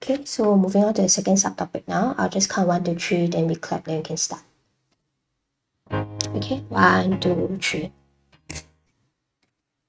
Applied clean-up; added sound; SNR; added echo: neural mask model RNNoise.